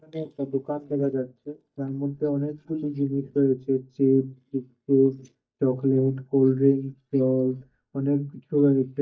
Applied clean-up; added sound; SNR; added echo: neural mask model DeepFilterNet 3.